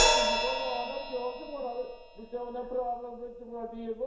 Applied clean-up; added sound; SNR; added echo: none; Crash cymbal; -4 dB; reverberation time 0.7 s.